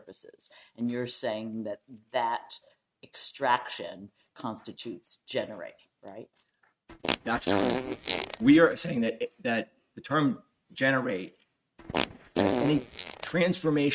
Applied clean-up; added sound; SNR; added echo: neural mask model RNNoise.